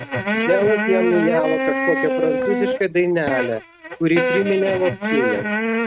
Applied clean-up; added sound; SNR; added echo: neural mask model RNNoise.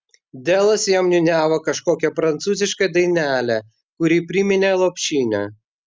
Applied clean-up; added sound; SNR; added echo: none; none; none; none.